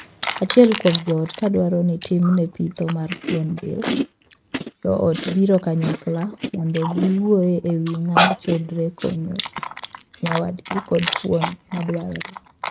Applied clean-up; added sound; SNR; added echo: neural mask model RNNoise.